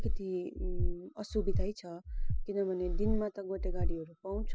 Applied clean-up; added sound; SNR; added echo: classical method spectral subtraction.